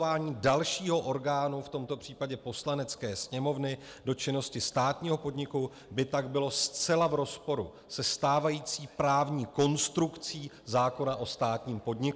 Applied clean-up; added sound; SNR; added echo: none; none; none; none.